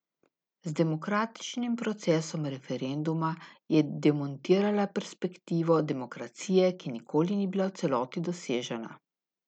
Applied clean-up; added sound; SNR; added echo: none; none; none; none.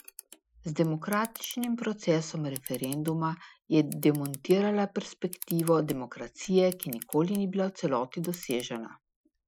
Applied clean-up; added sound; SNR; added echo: classical method Wiener filter.